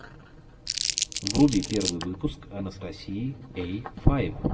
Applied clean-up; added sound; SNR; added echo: none; Crumpling, crinkling; 4 dB; reverberation time 0.7 s.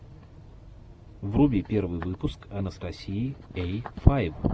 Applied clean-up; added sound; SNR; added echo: none; none; none; none.